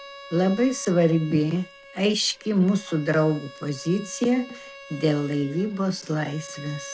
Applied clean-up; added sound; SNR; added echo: none; Bowed string instrument; 19 dB; none.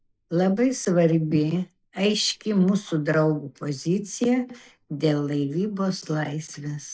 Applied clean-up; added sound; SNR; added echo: neural mask model Resemble Enhance denoiser.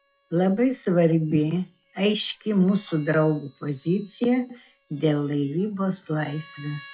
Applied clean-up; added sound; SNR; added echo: classical method log-MMSE.